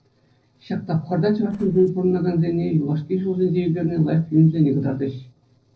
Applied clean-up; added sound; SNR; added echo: neural separator model SepFormer DNS4.